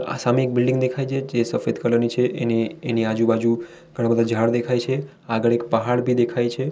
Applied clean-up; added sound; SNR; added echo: none; none; none; none.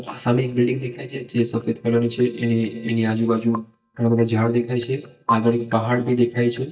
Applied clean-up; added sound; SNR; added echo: neural mask model DeepFilterNet 3.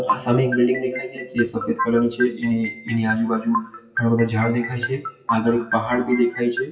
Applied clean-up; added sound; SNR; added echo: classical method WPE with log-MMSE.